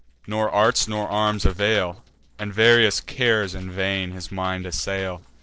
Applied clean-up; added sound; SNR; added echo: neural separator model SepFormer DNS4.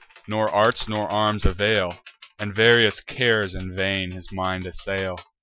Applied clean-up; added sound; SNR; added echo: classical method Wiener filter.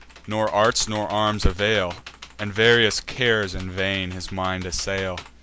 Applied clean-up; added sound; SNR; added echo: none; Computer keyboard; 20 dB; none.